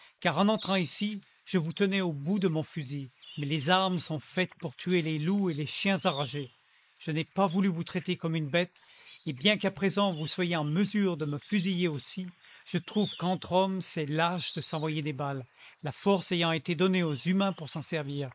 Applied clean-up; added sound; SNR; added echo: neural mask model Resemble Enhance denoiser.